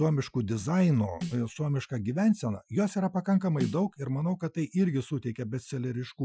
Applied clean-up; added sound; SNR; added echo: classical method Wiener filter.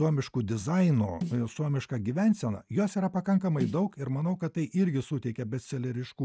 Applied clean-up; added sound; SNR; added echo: neural mask model RNNoise.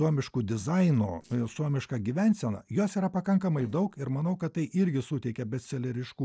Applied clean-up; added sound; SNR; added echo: neural separator model SepFormer DNS4.